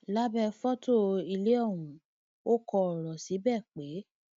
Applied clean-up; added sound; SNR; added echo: none; none; none; none.